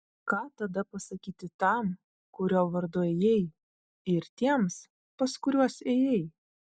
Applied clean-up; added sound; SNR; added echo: none; none; none; none.